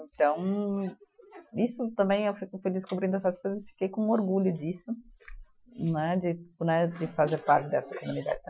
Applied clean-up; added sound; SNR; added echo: classical method Wiener filter.